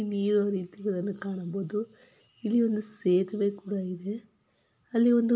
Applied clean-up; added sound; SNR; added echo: none; none; none; none.